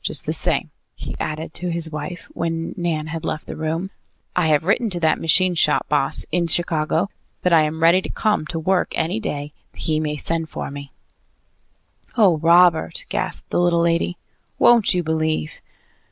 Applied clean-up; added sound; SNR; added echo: none; none; none; none.